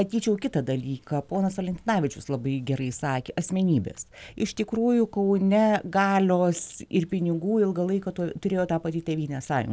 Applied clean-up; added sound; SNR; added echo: none; none; none; none.